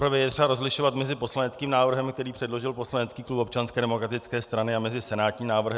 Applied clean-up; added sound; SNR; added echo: none; none; none; none.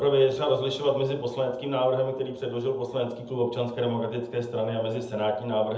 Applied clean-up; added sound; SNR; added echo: none; none; none; reverberation time 0.7 s.